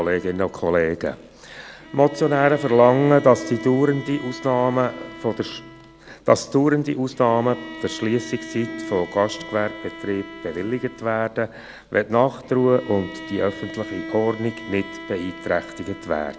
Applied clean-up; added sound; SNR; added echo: none; Bowed string instrument; 15 dB; none.